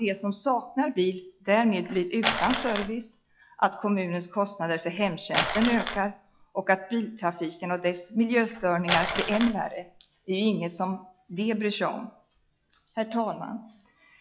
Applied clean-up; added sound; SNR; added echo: classical method log-MMSE.